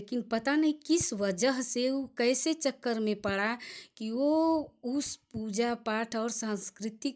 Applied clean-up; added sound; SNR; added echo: none; none; none; none.